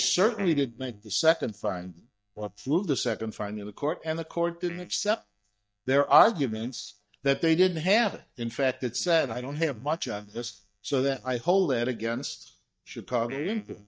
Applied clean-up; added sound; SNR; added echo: neural mask model DeepFilterNet 3.